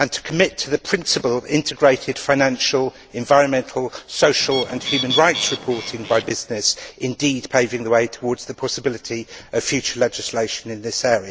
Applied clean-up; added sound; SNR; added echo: none; Bird; 7 dB; none.